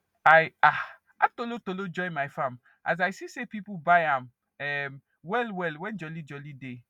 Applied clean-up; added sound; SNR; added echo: none; none; none; none.